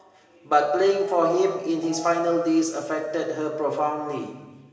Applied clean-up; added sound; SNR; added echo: none; Piano; 11 dB; reverberation time 1.3 s.